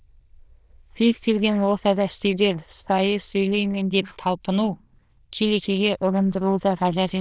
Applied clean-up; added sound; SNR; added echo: neural diffusion model UNIVERSE++.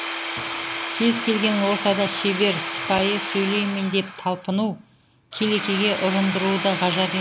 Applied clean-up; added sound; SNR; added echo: none; Tools / Domestic sounds, home sounds; 6 dB; none.